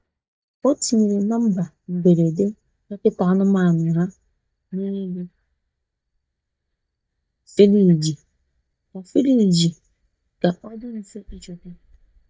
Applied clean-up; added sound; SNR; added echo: neural mask model DeepFilterNet 3.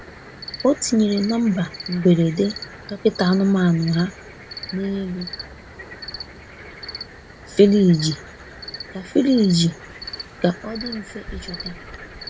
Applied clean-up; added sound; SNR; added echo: none; Cricket; 15 dB; none.